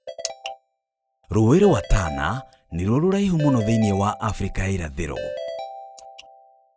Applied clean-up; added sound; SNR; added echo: neural mask model RNNoise.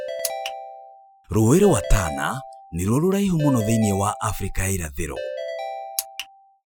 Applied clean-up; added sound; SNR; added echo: classical method Wiener filter.